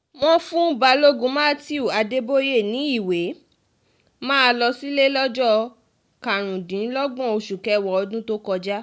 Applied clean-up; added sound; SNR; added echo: none; none; none; none.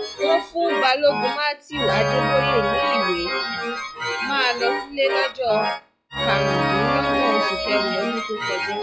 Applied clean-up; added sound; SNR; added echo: classical method log-MMSE.